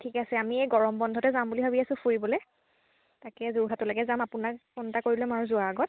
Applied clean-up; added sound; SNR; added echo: none; none; none; none.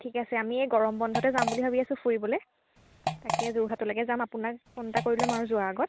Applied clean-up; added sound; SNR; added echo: none; Fart; 5 dB; none.